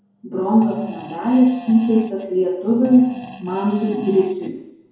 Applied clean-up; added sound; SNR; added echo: none; Fart; 19 dB; reverberation time 0.9 s.